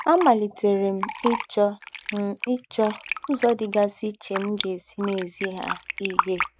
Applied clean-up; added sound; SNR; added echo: none; Fill (with liquid); 8 dB; none.